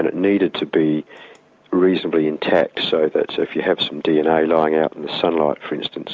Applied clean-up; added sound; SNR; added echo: none; none; none; none.